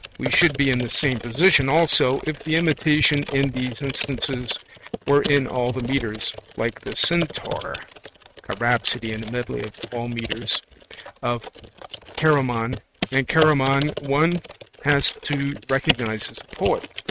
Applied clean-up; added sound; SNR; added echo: neural mask model RNNoise.